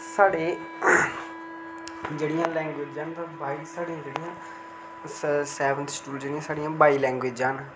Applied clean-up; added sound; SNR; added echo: none; Wind instrument, woodwind instrument; 15 dB; none.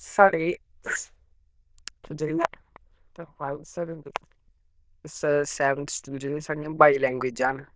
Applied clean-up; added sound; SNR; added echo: neural diffusion model UNIVERSE++.